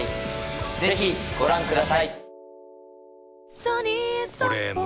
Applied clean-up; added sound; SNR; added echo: none; Piano; 13 dB; none.